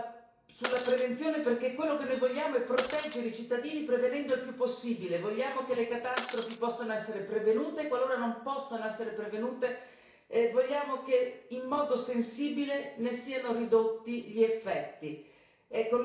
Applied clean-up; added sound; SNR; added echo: none; Shatter; -3 dB; reverberation time 0.6 s.